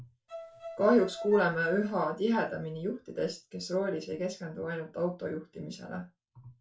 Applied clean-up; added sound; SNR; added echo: none; Bowed string instrument; 12 dB; reverberation time 0.3 s.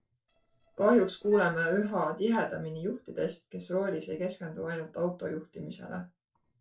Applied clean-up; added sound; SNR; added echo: neural separator model SepFormer DNS4.